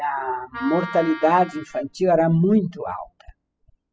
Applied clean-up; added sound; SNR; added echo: classical method spectral subtraction.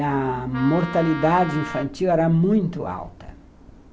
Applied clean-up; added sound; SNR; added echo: none; Wind instrument, woodwind instrument; 12 dB; none.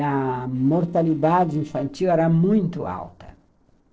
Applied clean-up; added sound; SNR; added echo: neural separator model SepFormer DNS4.